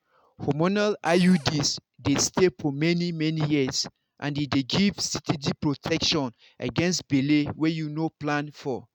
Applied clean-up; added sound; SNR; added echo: neural mask model RNNoise.